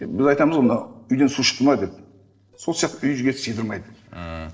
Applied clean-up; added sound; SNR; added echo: neural separator model SepFormer DNS4.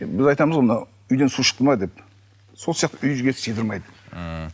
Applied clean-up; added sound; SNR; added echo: none; none; none; none.